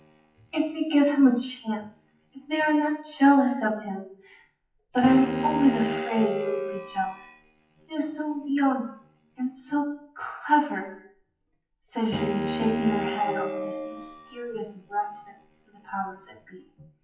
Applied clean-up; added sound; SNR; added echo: classical method WPE with log-MMSE.